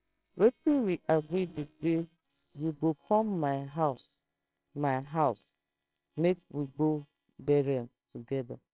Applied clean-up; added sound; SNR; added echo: neural separator model SepFormer WHAMR!.